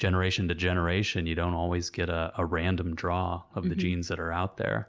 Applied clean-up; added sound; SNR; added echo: none; none; none; none.